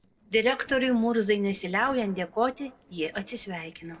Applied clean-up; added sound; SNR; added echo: neural separator model SepFormer DNS4.